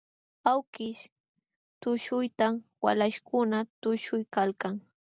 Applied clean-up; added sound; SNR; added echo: none; none; none; none.